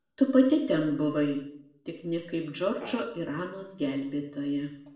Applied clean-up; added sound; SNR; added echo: neural separator model SepFormer DNS4.